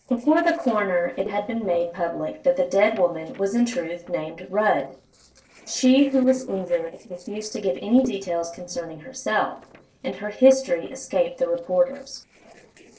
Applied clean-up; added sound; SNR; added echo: neural separator model SepFormer DNS4.